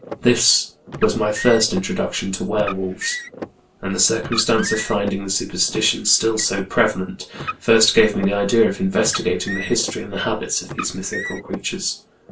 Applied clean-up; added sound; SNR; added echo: none; Car; 13 dB; reverberation time 0.2 s.